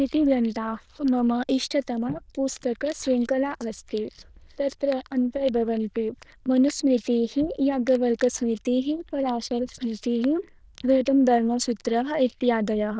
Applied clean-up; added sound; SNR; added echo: neural diffusion model UNIVERSE++.